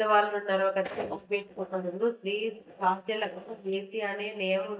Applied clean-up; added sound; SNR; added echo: neural mask model DeepFilterNet 3.